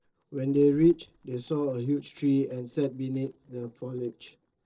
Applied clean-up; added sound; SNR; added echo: neural separator model SepFormer DNS4.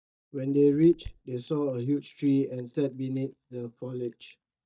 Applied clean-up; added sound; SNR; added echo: neural mask model DeepFilterNet 3.